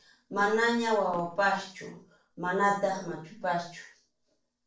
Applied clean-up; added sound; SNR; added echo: neural separator model SepFormer DNS4.